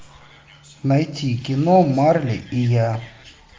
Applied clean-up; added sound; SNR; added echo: none; none; none; none.